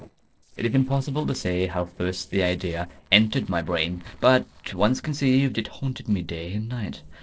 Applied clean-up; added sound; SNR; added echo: neural separator model SepFormer DNS4.